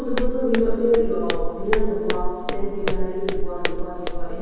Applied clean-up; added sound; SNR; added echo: none; Walk, footsteps; -3 dB; reverberation time 2.2 s.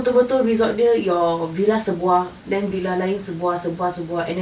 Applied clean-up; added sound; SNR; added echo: none; none; none; none.